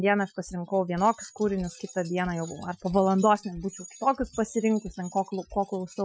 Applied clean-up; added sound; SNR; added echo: classical method Wiener filter.